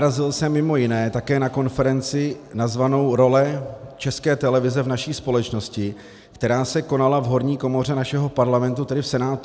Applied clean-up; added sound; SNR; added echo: none; none; none; none.